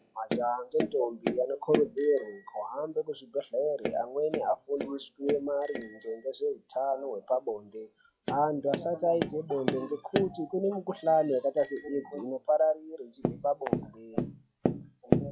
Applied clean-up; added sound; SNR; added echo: classical method log-MMSE.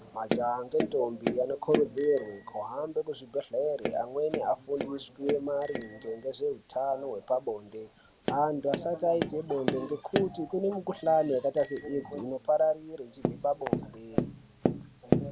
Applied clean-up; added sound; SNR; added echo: none; Bicycle bell + Tap; 5 dB; none.